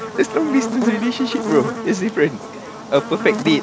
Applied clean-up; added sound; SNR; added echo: none; Buzz; 6 dB; none.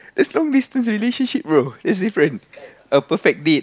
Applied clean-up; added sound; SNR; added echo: none; none; none; none.